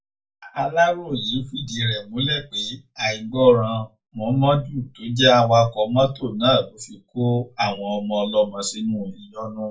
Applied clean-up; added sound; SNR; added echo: none; none; none; reverberation time 0.2 s.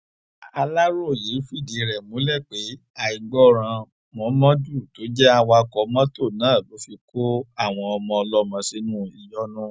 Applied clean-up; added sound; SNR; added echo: none; none; none; none.